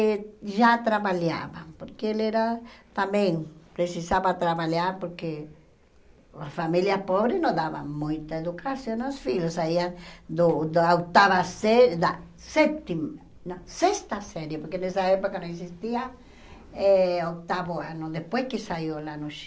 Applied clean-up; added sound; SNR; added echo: none; none; none; none.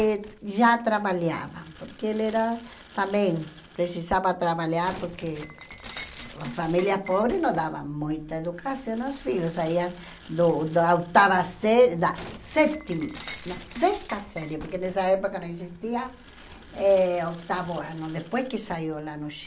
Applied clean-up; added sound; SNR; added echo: none; Shatter; 18 dB; none.